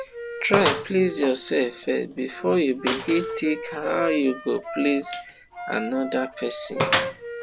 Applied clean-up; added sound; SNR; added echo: none; Gunshot, gunfire + Wind instrument, woodwind instrument; 5 dB; none.